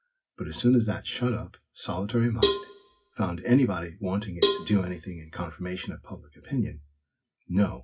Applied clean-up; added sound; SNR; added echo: none; Cowbell; 4 dB; reverberation time 0.4 s.